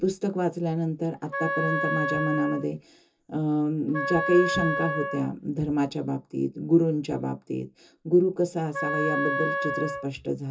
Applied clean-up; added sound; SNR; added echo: none; Wind instrument, woodwind instrument; 4 dB; reverberation time 0.2 s.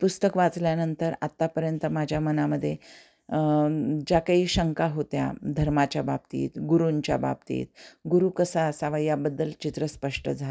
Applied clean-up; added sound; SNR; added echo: none; none; none; none.